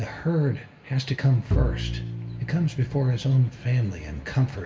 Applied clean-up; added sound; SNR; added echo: none; Bowed string instrument; 6 dB; reverberation time 0.6 s.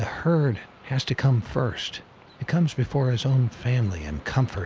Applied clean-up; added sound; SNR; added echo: none; none; none; none.